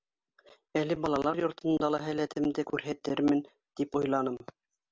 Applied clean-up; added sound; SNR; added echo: none; none; none; none.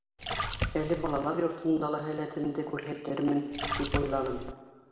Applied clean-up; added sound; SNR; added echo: none; Splash, splatter; 2 dB; reverberation time 1.5 s.